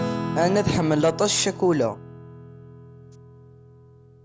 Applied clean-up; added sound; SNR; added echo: none; Acoustic guitar / Strum; 8 dB; none.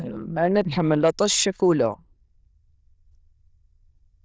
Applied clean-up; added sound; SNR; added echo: neural diffusion model UNIVERSE++.